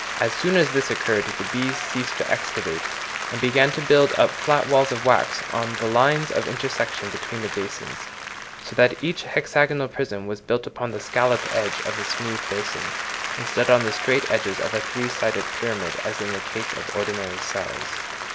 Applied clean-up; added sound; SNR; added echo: none; Applause; 6 dB; none.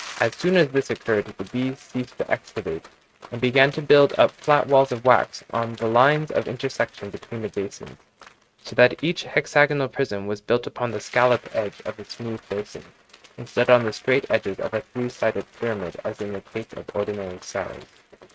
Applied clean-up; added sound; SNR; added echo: neural mask model RNNoise.